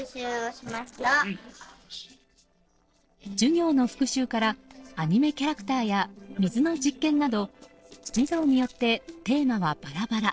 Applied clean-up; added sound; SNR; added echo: neural separator model SepFormer DNS4.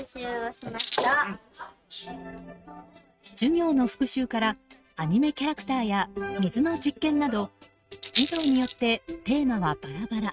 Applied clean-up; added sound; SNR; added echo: neural mask model RNNoise.